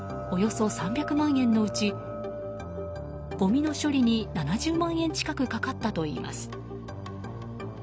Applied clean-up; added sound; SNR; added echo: none; none; none; none.